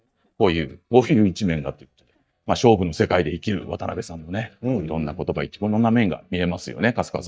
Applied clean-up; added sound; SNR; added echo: neural mask model DeepFilterNet 3.